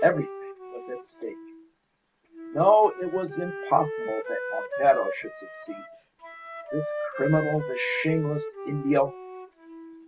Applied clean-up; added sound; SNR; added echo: none; Wind instrument, woodwind instrument; 9 dB; none.